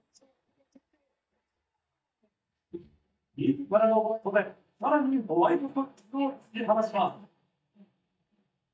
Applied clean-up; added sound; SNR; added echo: neural mask model DeepFilterNet 3.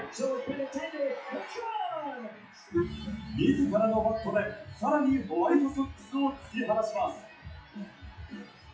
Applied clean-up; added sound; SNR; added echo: classical method WPE with log-MMSE.